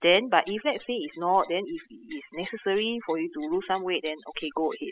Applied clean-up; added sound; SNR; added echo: classical method spectral subtraction.